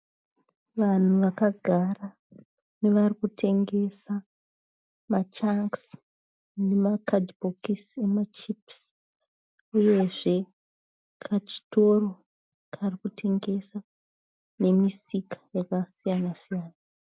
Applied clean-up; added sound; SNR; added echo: none; none; none; none.